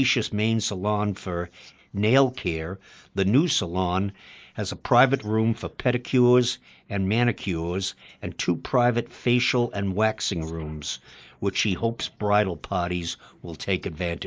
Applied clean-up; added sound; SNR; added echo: neural mask model Resemble Enhance denoiser.